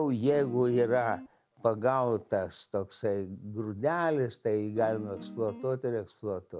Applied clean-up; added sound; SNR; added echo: none; Guitar; 14 dB; none.